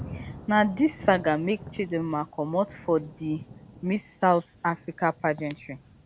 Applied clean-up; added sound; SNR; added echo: none; Thunder / Rain; 17 dB; none.